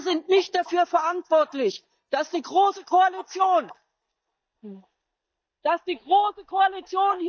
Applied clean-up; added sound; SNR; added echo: neural mask model DeepFilterNet 3.